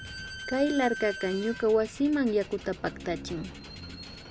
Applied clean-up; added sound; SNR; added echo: none; Squeak / Slam; 12 dB; none.